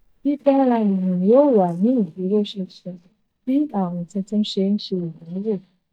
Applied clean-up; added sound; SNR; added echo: neural mask model DeepFilterNet 3.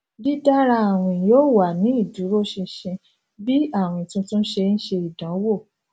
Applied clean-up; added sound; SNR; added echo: none; none; none; none.